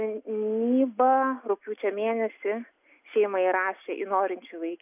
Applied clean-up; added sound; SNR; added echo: none; none; none; none.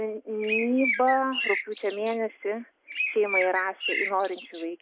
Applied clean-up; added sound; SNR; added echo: none; Bird; 4 dB; none.